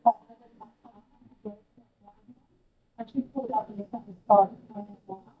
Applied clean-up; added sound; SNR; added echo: neural mask model DeepFilterNet 3.